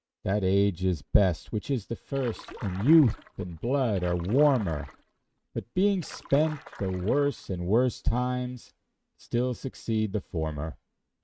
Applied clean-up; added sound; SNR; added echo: neural mask model RNNoise.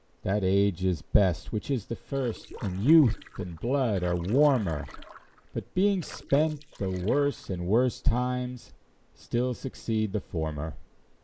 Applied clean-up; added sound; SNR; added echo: neural mask model Resemble Enhance denoiser.